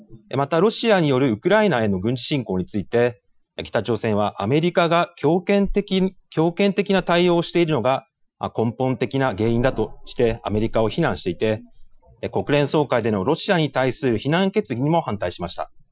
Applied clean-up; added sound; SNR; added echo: classical method Wiener filter.